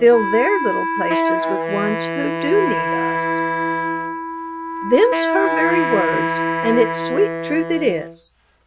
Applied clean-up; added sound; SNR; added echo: none; Wind instrument, woodwind instrument + Wind instrument, woodwind instrument; 1 dB; none.